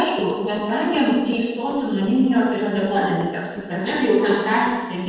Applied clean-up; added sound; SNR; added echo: neural separator model SepFormer DNS4.